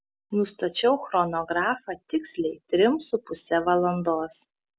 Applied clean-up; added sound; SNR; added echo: none; none; none; none.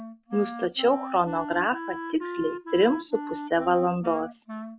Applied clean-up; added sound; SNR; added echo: none; Wind instrument, woodwind instrument; 10 dB; none.